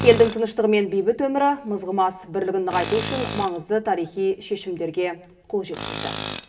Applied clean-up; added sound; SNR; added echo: none; Tools; 12 dB; reverberation time 0.7 s.